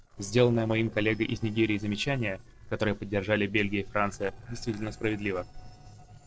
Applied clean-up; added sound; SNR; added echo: neural separator model SepFormer DNS4.